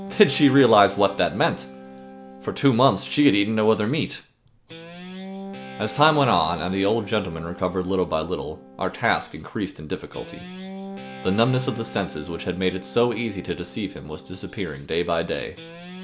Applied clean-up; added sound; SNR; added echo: none; Guitar; 16 dB; none.